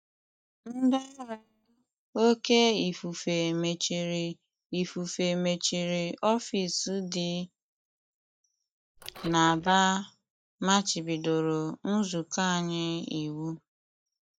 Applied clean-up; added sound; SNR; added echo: neural mask model DeepFilterNet 3.